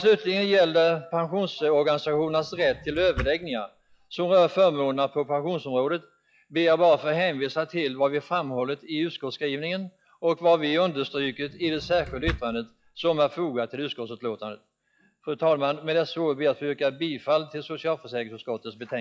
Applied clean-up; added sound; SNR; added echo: classical method log-MMSE.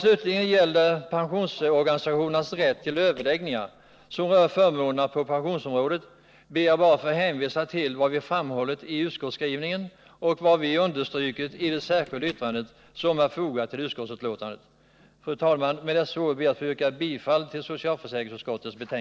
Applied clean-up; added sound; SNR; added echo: neural separator model SepFormer DNS4.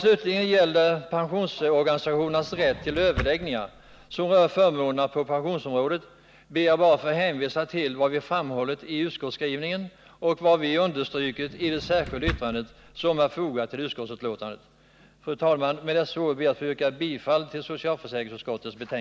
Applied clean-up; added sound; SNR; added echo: none; Drawer open or close; 12 dB; none.